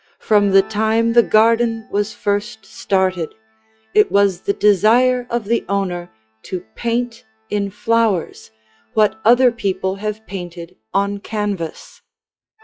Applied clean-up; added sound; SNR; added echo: classical method log-MMSE.